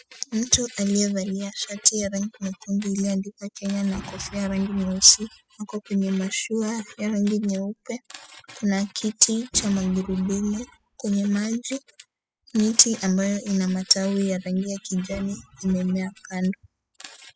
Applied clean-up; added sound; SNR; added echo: classical method spectral subtraction.